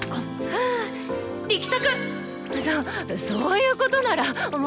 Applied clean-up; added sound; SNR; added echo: none; Wind instrument, woodwind instrument; 16 dB; none.